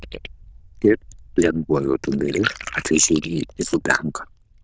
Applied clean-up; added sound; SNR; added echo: neural diffusion model UNIVERSE++.